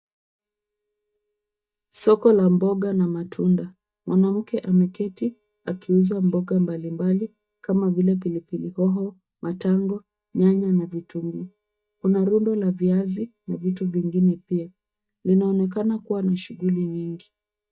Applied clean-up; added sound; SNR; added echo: neural mask model DeepFilterNet 3.